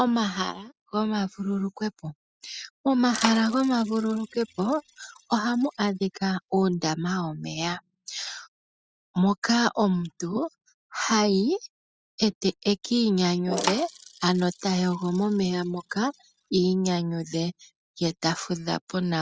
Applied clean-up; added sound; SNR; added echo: classical method spectral subtraction.